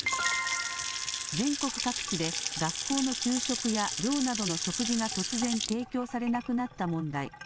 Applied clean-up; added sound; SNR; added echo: none; Sink (filling or washing) / Water tap, faucet / Splash, splatter; 3 dB; none.